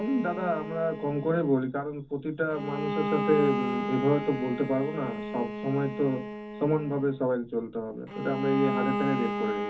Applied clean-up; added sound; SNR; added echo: none; Bowed string instrument; 5 dB; reverberation time 0.3 s.